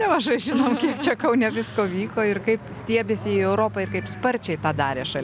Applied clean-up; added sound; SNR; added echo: none; none; none; none.